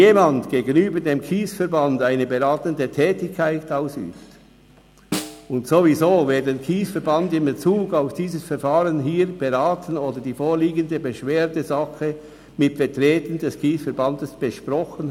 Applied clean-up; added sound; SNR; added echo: none; Snare drum; 14 dB; none.